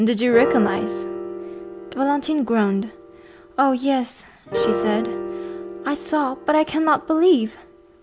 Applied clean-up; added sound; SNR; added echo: none; Piano; 7 dB; none.